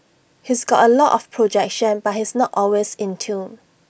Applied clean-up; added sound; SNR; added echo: none; none; none; none.